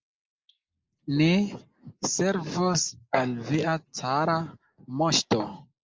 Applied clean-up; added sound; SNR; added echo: neural mask model Resemble Enhance denoiser.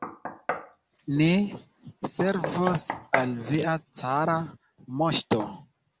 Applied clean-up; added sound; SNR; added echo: none; Knock; 10 dB; none.